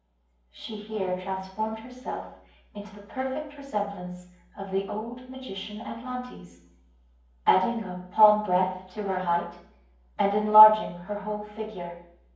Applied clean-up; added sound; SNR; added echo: none; none; none; reverberation time 0.9 s.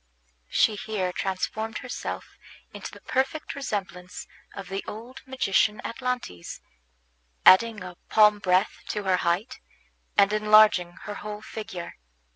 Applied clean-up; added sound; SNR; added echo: none; none; none; none.